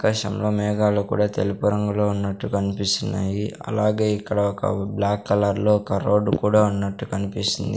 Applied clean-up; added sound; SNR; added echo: none; none; none; none.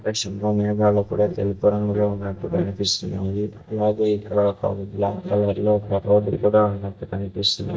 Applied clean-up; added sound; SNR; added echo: neural mask model DeepFilterNet 3.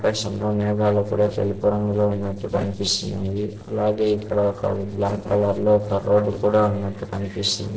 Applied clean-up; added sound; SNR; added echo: neural separator model SepFormer DNS4.